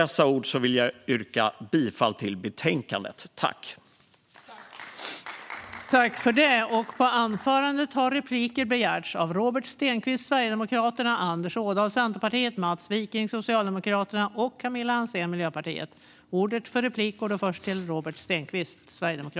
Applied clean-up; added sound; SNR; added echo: none; none; none; none.